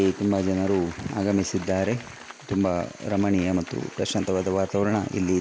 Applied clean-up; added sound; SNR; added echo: none; Applause / Cheering; 18 dB; none.